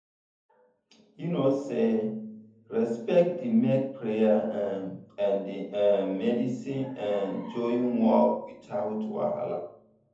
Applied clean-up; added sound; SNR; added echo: none; none; none; reverberation time 0.6 s.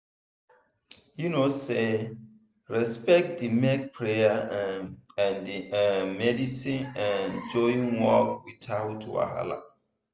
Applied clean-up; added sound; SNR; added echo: none; none; none; none.